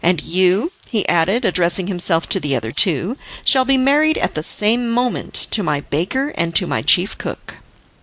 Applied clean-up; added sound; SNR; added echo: neural mask model Resemble Enhance denoiser.